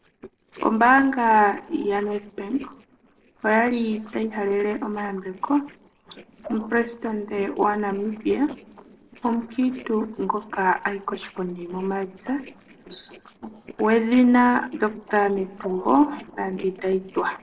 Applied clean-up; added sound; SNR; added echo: neural separator model SepFormer DNS4.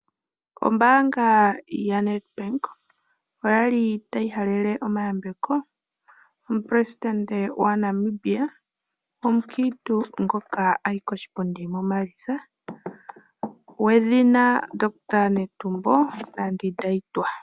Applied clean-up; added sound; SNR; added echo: none; none; none; none.